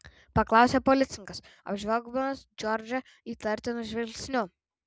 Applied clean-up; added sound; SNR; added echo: none; none; none; none.